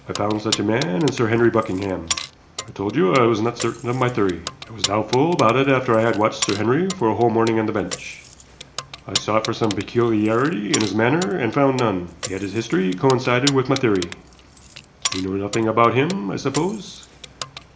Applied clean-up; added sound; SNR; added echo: none; Keys jangling; 12 dB; reverberation time 0.4 s.